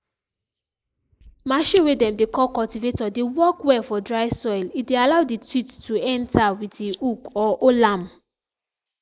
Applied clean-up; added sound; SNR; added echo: neural mask model Resemble Enhance denoiser.